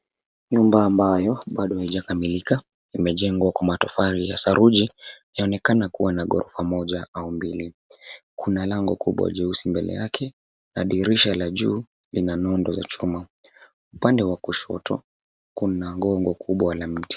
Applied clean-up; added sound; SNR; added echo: none; none; none; none.